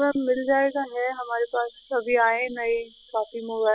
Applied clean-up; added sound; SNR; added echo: classical method spectral subtraction.